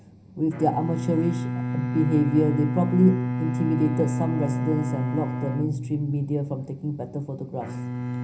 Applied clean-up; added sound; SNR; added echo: none; Bowed string instrument; 3 dB; reverberation time 0.4 s.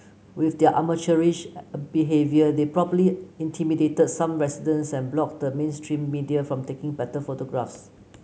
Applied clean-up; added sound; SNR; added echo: none; none; none; none.